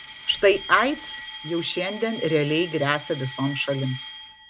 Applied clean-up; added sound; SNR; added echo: none; Alarm; 1 dB; none.